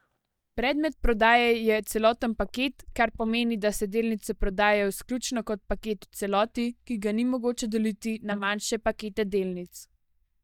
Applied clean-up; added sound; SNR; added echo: neural mask model DeepFilterNet 3.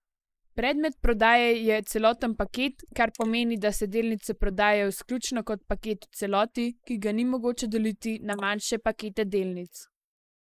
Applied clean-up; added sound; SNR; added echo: neural mask model Resemble Enhance denoiser.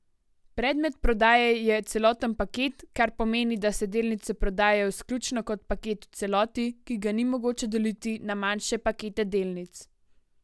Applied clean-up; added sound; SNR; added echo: none; none; none; none.